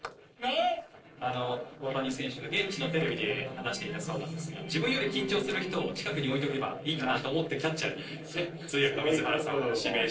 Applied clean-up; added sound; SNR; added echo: neural separator model SepFormer DNS4.